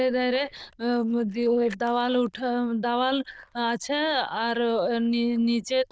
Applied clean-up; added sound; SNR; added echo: neural diffusion model UNIVERSE++.